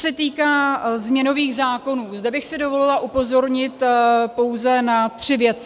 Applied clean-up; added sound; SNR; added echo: none; none; none; none.